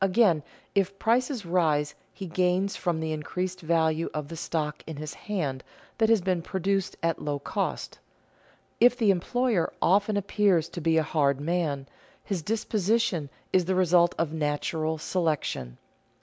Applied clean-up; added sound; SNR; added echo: none; none; none; none.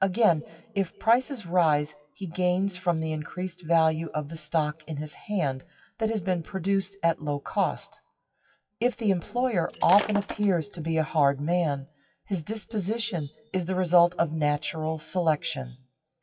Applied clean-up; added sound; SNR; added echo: classical method WPE with log-MMSE.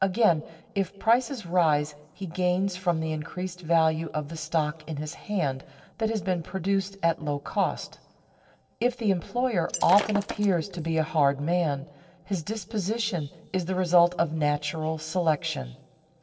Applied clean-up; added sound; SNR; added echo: neural separator model SepFormer DNS4.